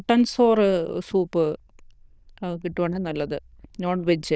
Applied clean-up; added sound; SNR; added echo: neural diffusion model UNIVERSE++.